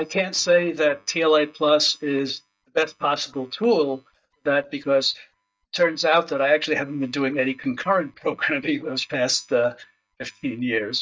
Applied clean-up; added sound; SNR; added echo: neural mask model DeepFilterNet 3.